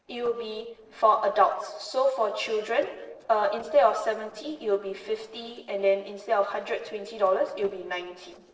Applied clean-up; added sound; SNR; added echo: neural separator model SepFormer DNS4.